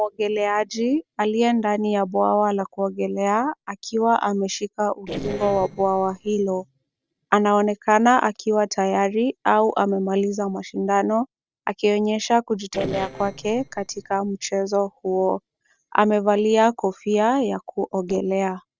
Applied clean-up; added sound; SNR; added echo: neural separator model SepFormer DNS4.